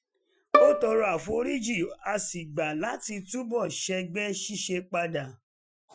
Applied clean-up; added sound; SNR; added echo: classical method Wiener filter.